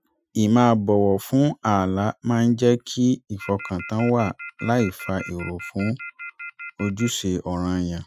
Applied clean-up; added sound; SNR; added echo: classical method Wiener filter.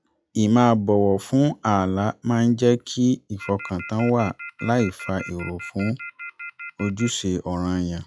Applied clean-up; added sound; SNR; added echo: classical method log-MMSE.